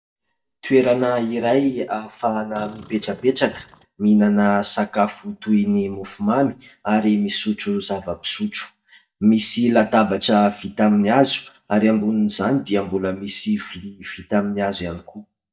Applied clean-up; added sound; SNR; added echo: neural mask model DeepFilterNet 3.